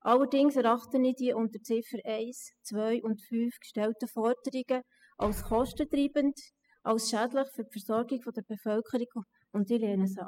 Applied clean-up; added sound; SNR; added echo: classical method spectral subtraction.